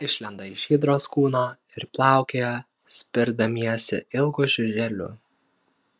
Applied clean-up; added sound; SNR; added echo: none; none; none; none.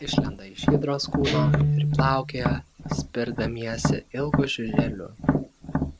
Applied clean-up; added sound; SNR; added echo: none; Guitar + Tap; -4 dB; none.